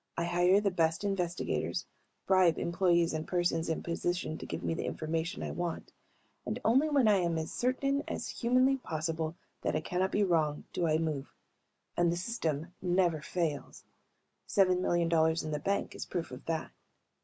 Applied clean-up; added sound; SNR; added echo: none; none; none; none.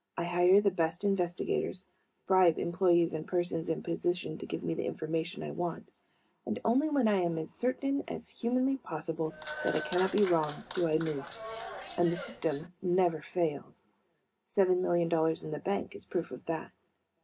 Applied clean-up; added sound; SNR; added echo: none; Applause / Clapping; 8 dB; reverberation time 0.3 s.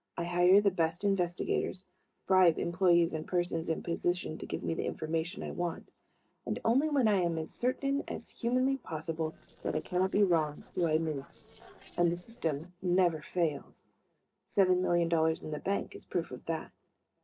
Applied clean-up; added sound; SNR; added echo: neural separator model SepFormer DNS4.